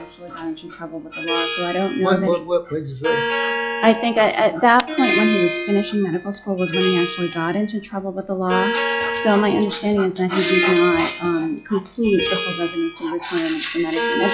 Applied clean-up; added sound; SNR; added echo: classical method log-MMSE.